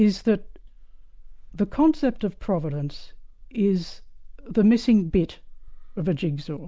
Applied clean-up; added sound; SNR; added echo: none; none; none; none.